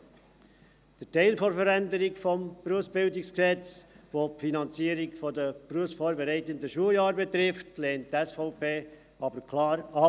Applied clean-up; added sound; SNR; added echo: none; none; none; none.